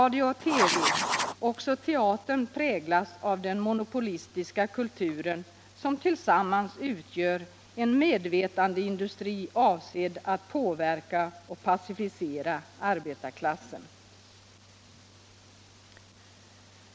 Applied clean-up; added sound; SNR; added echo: none; Writing; -1 dB; none.